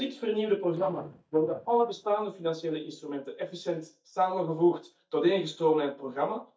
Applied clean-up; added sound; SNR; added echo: neural mask model DeepFilterNet 3.